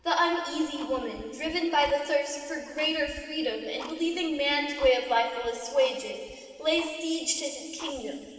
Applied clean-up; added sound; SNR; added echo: none; Tick-tock; 20 dB; reverberation time 2.4 s.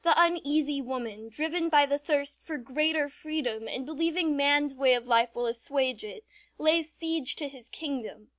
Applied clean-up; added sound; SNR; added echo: none; none; none; none.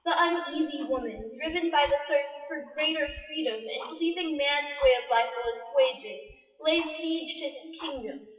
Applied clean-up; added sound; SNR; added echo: classical method WPE with log-MMSE.